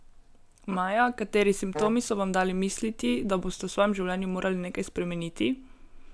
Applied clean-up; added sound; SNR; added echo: none; Wind instrument, woodwind instrument; 9 dB; none.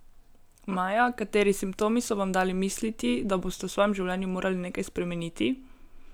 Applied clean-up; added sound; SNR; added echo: none; none; none; none.